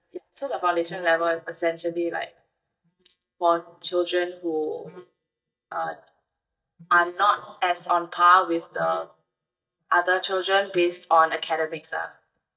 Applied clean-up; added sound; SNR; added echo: neural mask model DeepFilterNet 3.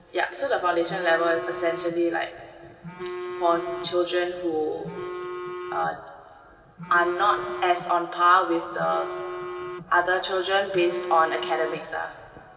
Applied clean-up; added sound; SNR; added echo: none; Telephone; 11 dB; reverberation time 2.0 s.